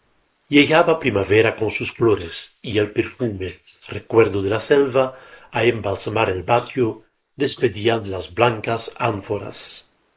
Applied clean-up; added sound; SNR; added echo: neural mask model Resemble Enhance denoiser.